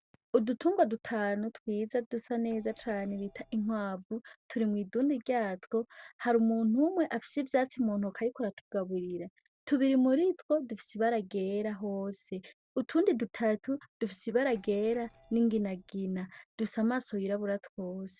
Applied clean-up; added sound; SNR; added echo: neural separator model SepFormer DNS4.